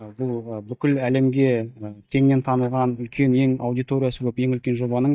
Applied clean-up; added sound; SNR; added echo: neural mask model DeepFilterNet 3.